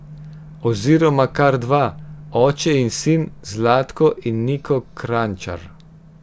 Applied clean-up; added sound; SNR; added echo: none; none; none; none.